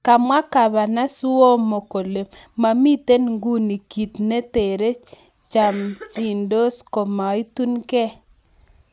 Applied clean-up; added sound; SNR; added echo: none; Cough; 15 dB; none.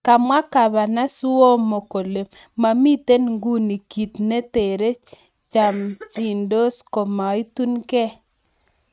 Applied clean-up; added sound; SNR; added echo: neural mask model RNNoise.